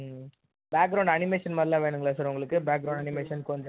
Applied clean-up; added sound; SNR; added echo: none; none; none; none.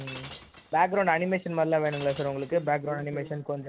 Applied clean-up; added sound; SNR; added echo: none; Shatter; 18 dB; none.